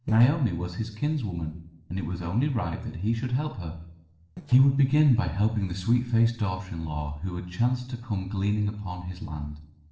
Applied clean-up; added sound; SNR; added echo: neural separator model SepFormer DNS4.